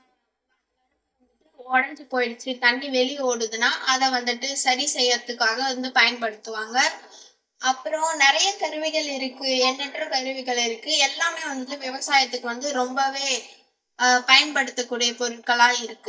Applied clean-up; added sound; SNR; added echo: neural mask model DeepFilterNet 3.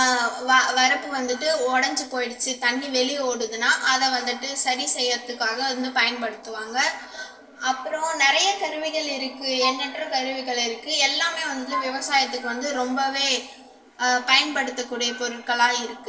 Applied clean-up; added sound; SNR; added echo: neural separator model SepFormer DNS4.